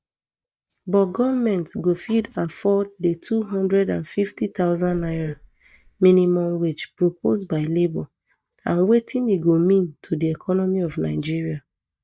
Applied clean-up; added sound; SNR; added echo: neural mask model DeepFilterNet 3.